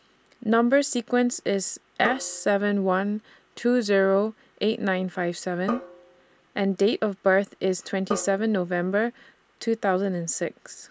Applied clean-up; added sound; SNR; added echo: none; Drum; 13 dB; none.